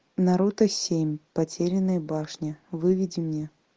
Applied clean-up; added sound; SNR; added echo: none; none; none; none.